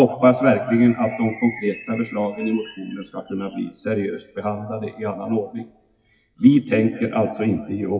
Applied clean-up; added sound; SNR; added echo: classical method WPE with log-MMSE.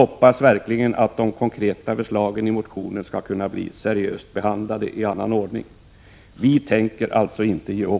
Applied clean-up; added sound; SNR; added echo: none; none; none; none.